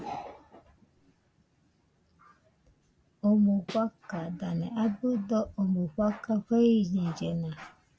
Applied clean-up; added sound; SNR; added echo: none; Snare drum; 13 dB; none.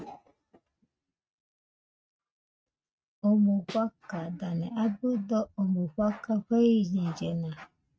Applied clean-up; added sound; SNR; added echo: neural mask model RNNoise.